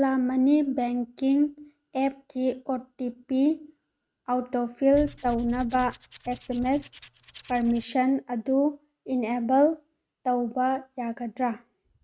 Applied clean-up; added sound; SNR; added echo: neural mask model RNNoise.